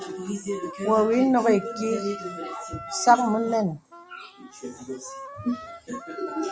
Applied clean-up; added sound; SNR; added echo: none; Wind instrument, woodwind instrument; 15 dB; none.